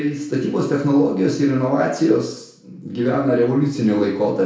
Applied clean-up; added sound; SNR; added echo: none; none; none; reverberation time 0.5 s.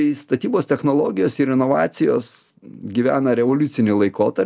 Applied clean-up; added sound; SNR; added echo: none; none; none; none.